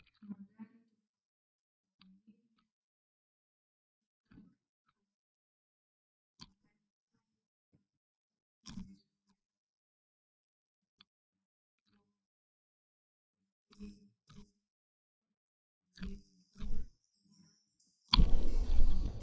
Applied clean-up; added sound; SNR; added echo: neural mask model DeepFilterNet 3.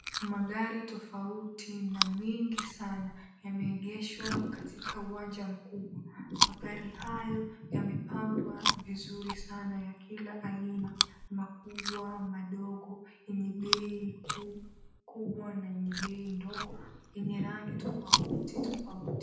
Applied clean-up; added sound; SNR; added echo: none; Chewing, mastication; 2 dB; reverberation time 0.9 s.